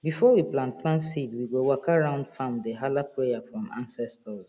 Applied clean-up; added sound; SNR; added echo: none; none; none; none.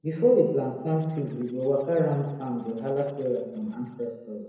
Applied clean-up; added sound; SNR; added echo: neural separator model SepFormer DNS4.